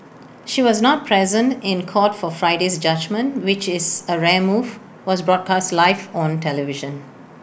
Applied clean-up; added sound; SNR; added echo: none; none; none; none.